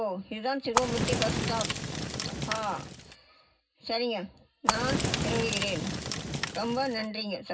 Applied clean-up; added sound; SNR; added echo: none; Fire; -2 dB; reverberation time 0.4 s.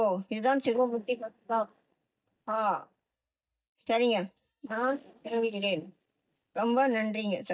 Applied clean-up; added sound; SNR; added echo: neural mask model DeepFilterNet 3.